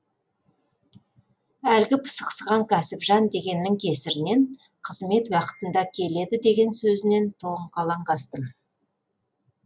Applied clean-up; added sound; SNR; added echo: none; none; none; none.